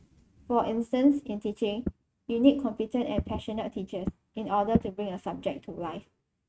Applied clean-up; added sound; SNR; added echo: neural mask model RNNoise.